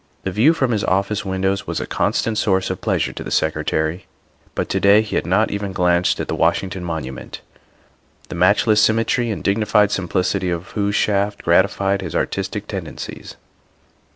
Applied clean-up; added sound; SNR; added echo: none; none; none; none.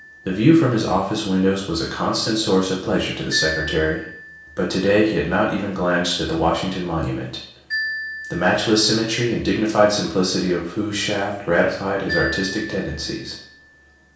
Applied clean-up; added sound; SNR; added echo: none; Marimba, xylophone; 14 dB; reverberation time 0.6 s.